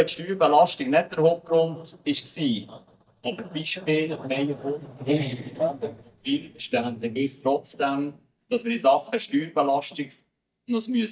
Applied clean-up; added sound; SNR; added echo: neural mask model DeepFilterNet 3.